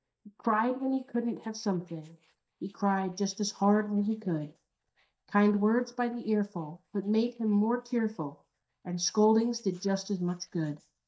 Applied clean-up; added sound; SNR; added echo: neural mask model DeepFilterNet 3.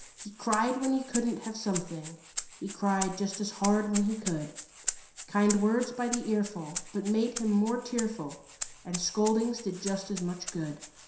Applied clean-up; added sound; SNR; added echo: none; Rattle (instrument); 10 dB; reverberation time 0.7 s.